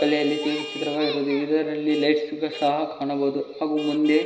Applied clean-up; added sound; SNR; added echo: none; Vehicle horn, car horn, honking; 17 dB; reverberation time 0.9 s.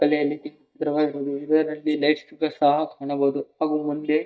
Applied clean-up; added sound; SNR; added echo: neural mask model DeepFilterNet 3.